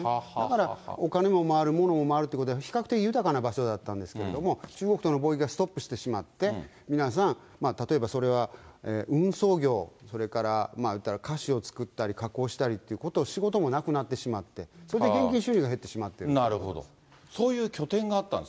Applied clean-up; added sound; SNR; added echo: none; none; none; none.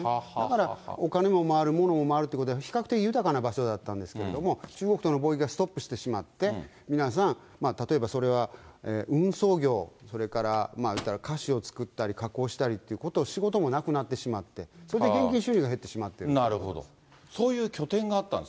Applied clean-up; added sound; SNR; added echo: none; Microwave oven; 18 dB; none.